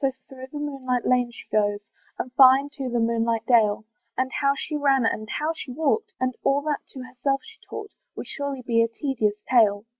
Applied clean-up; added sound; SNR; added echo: none; none; none; none.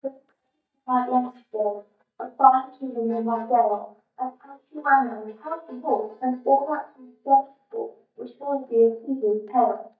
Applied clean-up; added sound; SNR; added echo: neural mask model DeepFilterNet 3.